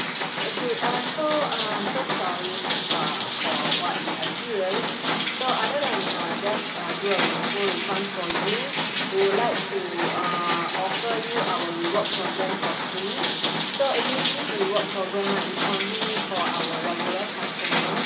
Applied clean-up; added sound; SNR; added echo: none; Rain; -4 dB; reverberation time 2.3 s.